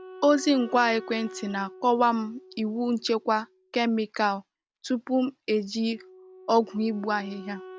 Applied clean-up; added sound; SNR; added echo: none; Wind instrument, woodwind instrument; 19 dB; none.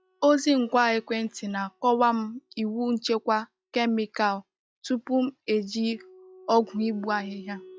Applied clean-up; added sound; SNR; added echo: classical method log-MMSE.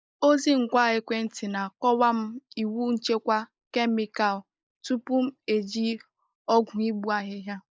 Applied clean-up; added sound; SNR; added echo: neural mask model Resemble Enhance denoiser.